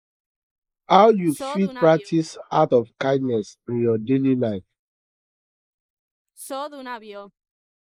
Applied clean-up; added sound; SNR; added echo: neural mask model Resemble Enhance denoiser.